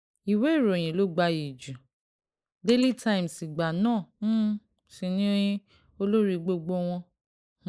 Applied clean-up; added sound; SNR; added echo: neural mask model Resemble Enhance denoiser.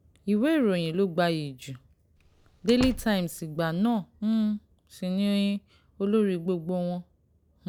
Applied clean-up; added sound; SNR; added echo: none; Slam; 12 dB; none.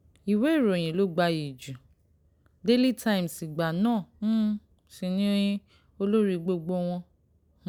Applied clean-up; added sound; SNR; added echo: none; none; none; none.